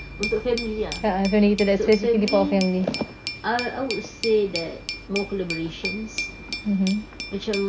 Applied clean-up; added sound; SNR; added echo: none; Glass; 11 dB; none.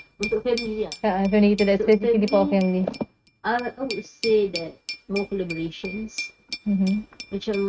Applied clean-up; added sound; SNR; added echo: neural mask model RNNoise.